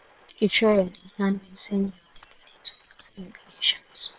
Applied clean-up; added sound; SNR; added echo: neural separator model SepFormer WHAM!.